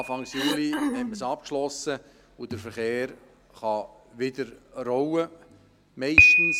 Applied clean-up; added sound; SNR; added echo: none; Cough + Piano; -3 dB; none.